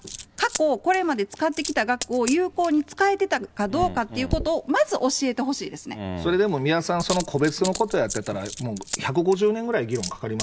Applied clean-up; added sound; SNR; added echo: none; Coin (dropping); 13 dB; none.